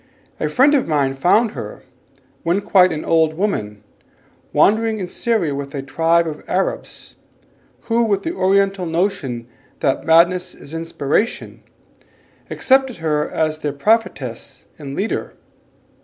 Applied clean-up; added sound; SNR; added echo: none; none; none; none.